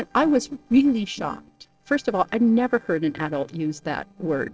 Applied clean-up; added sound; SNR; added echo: neural separator model SepFormer DNS4.